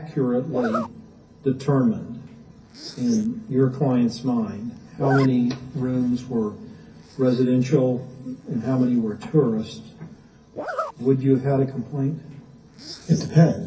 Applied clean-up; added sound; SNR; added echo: none; Zipper (clothing); 15 dB; reverberation time 0.3 s.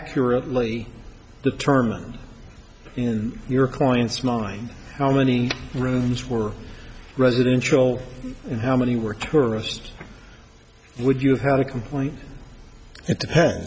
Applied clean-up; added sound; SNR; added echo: none; none; none; none.